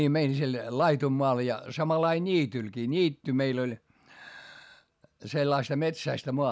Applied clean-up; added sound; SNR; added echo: none; none; none; none.